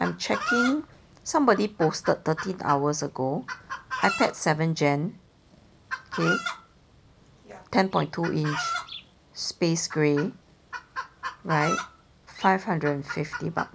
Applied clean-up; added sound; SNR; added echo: none; Chicken, rooster; 8 dB; none.